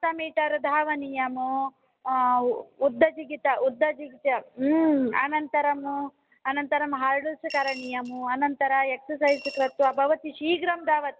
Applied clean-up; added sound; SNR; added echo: none; Coin (dropping) / Glass; 16 dB; none.